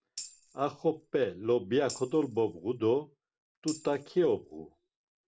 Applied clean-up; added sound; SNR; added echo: none; Tambourine; 17 dB; none.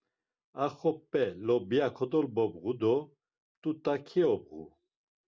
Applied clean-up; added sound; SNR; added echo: none; none; none; none.